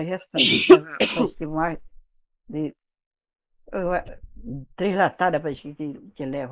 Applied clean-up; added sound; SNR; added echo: neural mask model Resemble Enhance denoiser.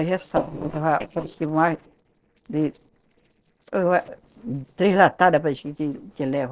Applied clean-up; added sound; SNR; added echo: neural separator model SepFormer DNS4.